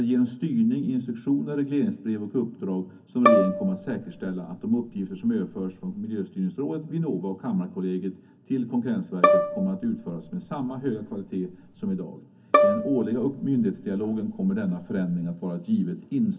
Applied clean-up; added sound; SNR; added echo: none; Bowed string instrument; 0 dB; reverberation time 0.4 s.